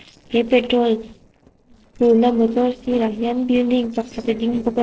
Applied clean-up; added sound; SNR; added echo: neural separator model SepFormer DNS4.